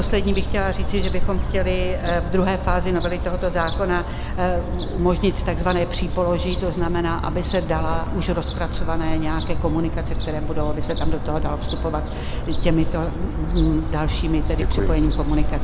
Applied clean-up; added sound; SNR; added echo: none; Gull, seagull / Fowl; -2 dB; none.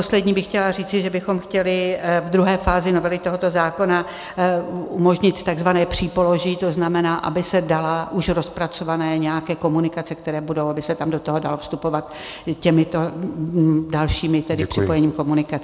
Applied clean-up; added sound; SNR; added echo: none; none; none; none.